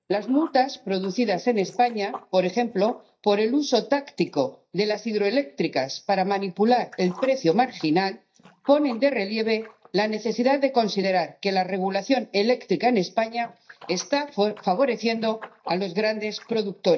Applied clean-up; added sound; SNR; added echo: neural mask model DeepFilterNet 3.